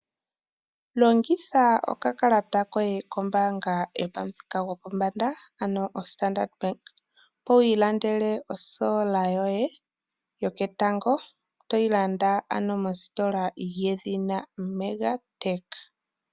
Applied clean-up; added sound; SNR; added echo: none; none; none; none.